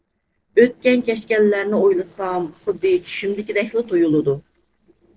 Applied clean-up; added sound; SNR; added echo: neural separator model SepFormer DNS4.